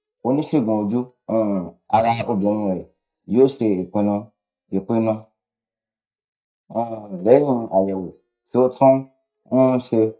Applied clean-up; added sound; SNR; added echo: neural mask model DeepFilterNet 3.